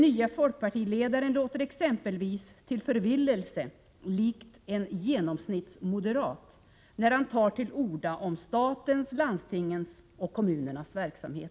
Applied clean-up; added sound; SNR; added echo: none; none; none; none.